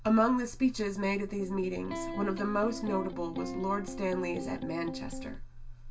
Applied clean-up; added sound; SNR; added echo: none; Electric guitar; 8 dB; reverberation time 0.2 s.